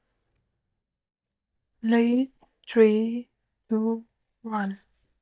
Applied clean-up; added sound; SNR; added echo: neural mask model DeepFilterNet 3.